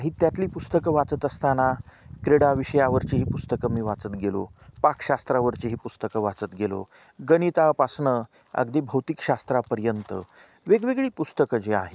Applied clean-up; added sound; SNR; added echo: none; none; none; none.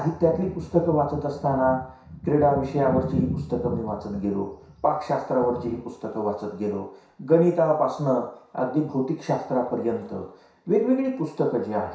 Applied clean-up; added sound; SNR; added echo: none; none; none; reverberation time 0.6 s.